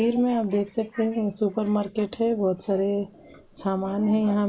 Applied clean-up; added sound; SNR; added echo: neural mask model Resemble Enhance denoiser.